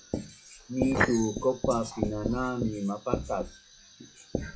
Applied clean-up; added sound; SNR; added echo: classical method log-MMSE.